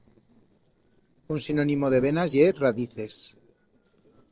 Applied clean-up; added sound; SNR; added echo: neural separator model SepFormer DNS4.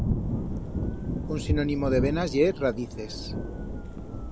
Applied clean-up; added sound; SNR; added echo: none; Thunder / Rain; 1 dB; none.